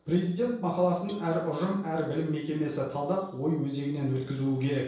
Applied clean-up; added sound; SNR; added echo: neural separator model SepFormer DNS4.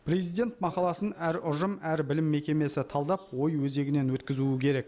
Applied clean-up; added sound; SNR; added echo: none; none; none; none.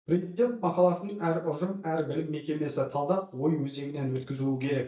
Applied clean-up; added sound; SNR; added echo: neural mask model DeepFilterNet 3.